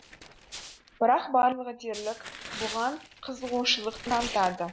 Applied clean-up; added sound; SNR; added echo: none; Tearing + Rattle (instrument); 13 dB; none.